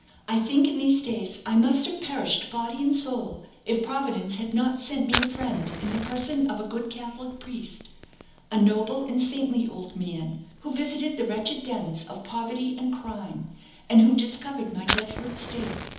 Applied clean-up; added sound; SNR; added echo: none; Fire; 10 dB; reverberation time 1.3 s.